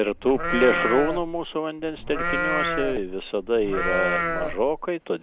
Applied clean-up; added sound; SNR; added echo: none; Livestock, farm animals, working animals; 2 dB; none.